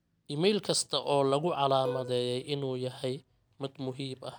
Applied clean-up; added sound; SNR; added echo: none; Plucked string instrument; 12 dB; none.